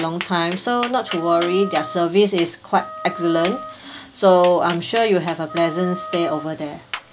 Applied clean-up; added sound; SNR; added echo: none; Wind instrument, woodwind instrument + Tap; 11 dB; none.